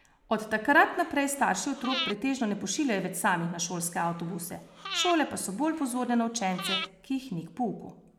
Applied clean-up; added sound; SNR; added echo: none; Breathing; 9 dB; none.